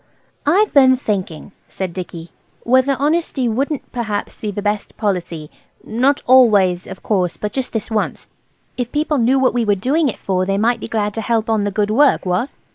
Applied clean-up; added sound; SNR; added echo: neural mask model Resemble Enhance denoiser.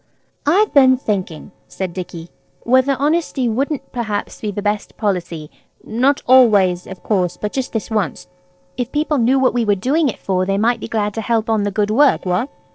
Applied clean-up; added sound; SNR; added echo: neural separator model SepFormer DNS4.